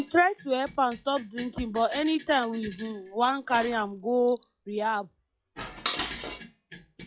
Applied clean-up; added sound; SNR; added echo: classical method log-MMSE.